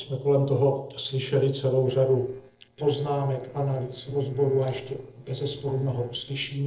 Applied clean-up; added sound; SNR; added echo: neural separator model SepFormer DNS4.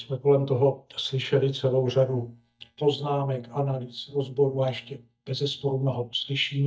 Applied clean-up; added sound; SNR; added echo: neural mask model DeepFilterNet 3.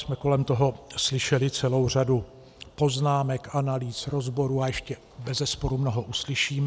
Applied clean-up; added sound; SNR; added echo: none; none; none; none.